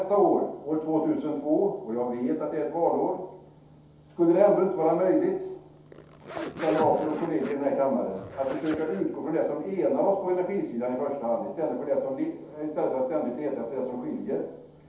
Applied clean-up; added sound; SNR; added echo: none; Zipper (clothing); 12 dB; reverberation time 0.8 s.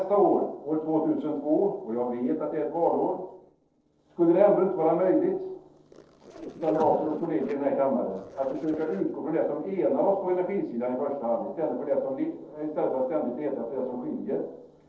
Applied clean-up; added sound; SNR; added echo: neural separator model SepFormer DNS4.